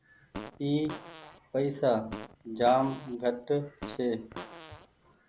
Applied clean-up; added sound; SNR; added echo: none; Fart; 14 dB; none.